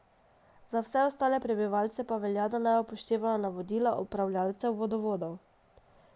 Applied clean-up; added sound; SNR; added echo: none; none; none; none.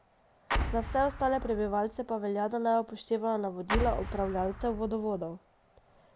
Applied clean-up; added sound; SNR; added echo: none; Explosion; 4 dB; none.